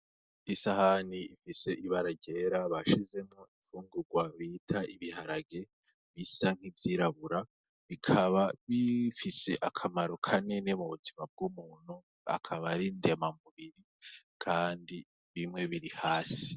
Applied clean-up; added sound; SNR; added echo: none; none; none; none.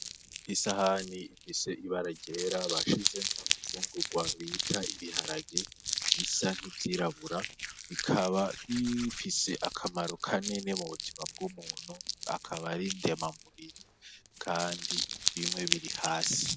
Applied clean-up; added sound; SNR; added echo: none; Crumpling, crinkling; 3 dB; none.